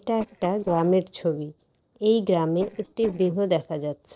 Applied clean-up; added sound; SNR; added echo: neural separator model SepFormer DNS4.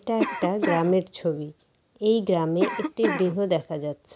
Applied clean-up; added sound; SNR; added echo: none; Cough; 4 dB; none.